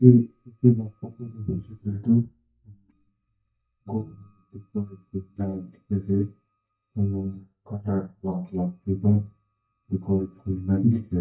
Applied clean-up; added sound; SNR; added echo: neural mask model DeepFilterNet 3.